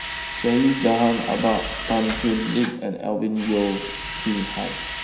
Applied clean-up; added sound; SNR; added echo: none; Drill; 7 dB; reverberation time 0.9 s.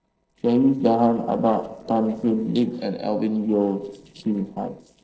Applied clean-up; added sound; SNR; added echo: neural separator model SepFormer DNS4.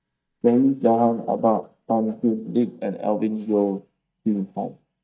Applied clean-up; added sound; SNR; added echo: neural mask model DeepFilterNet 3.